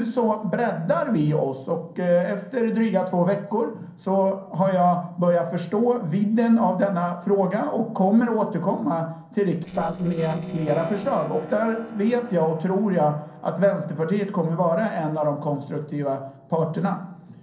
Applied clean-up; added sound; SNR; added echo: neural separator model SepFormer DNS4.